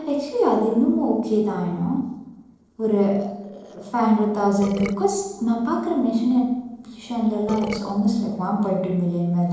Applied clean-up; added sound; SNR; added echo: neural separator model SepFormer DNS4.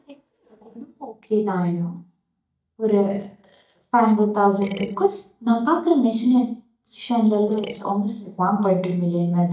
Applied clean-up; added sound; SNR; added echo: neural mask model DeepFilterNet 3.